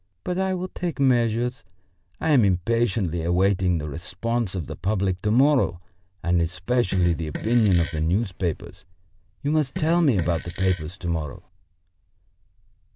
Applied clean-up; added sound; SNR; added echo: none; Fart; 12 dB; none.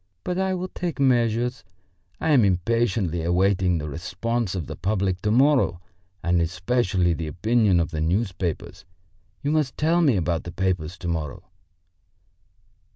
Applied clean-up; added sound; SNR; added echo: none; none; none; none.